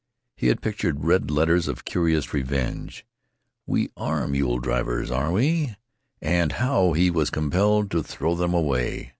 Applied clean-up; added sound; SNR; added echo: none; none; none; none.